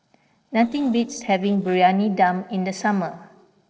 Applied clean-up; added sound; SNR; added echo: neural separator model SepFormer DNS4.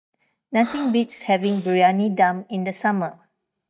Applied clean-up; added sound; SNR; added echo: neural mask model DeepFilterNet 3.